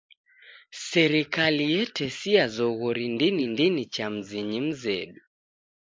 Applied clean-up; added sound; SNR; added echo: neural mask model Resemble Enhance denoiser.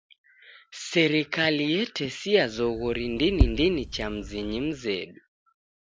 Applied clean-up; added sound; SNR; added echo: none; Tap; 3 dB; none.